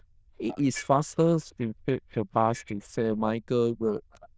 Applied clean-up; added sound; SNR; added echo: neural diffusion model UNIVERSE++.